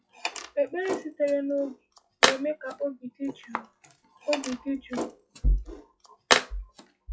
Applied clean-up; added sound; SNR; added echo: classical method log-MMSE.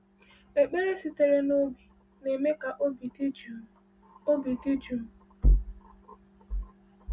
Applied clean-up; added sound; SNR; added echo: none; none; none; none.